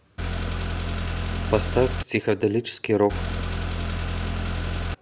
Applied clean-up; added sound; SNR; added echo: none; Car; 0 dB; none.